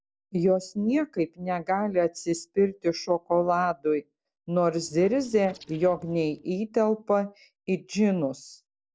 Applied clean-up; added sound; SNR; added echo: neural separator model SepFormer DNS4.